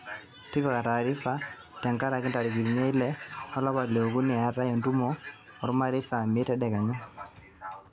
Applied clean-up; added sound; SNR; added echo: none; none; none; none.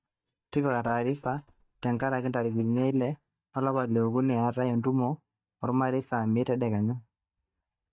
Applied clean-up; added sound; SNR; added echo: neural mask model DeepFilterNet 3.